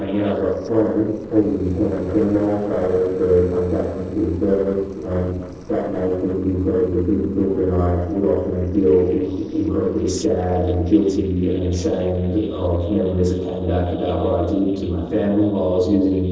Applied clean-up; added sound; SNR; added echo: neural separator model SepFormer DNS4.